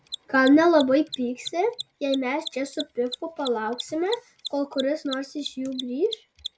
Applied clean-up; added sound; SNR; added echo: none; Mechanisms; 15 dB; none.